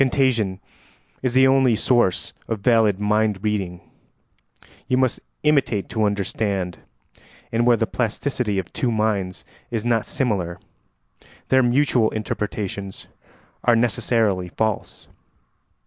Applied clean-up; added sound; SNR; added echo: none; none; none; none.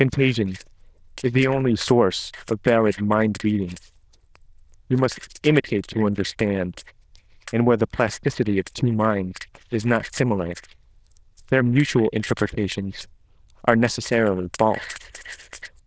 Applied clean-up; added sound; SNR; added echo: neural diffusion model UNIVERSE++.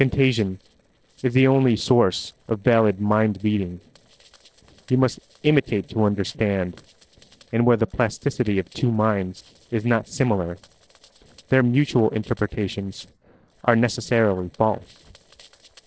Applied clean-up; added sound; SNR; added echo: neural separator model SepFormer DNS4.